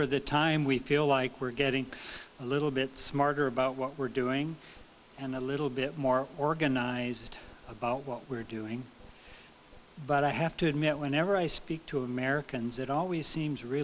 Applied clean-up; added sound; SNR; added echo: none; none; none; none.